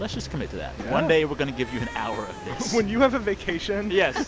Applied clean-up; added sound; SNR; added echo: none; Train + Cat; 15 dB; none.